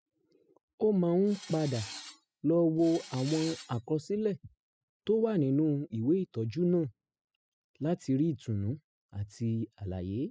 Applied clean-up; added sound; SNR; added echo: classical method spectral subtraction.